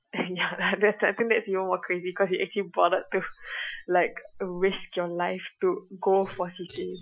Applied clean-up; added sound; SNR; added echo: classical method Wiener filter.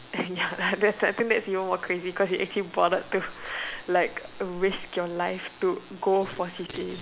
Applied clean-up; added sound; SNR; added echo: none; Splash, splatter; 16 dB; none.